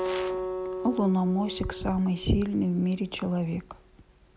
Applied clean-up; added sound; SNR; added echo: none; Acoustic guitar; 8 dB; none.